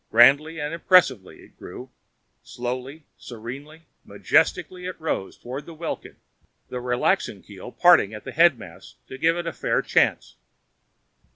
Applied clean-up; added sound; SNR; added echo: none; none; none; none.